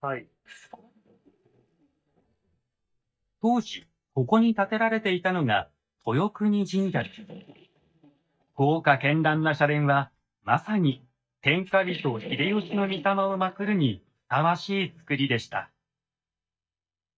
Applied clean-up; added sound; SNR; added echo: neural mask model DeepFilterNet 3.